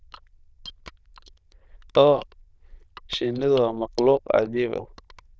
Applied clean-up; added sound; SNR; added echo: neural diffusion model UNIVERSE++.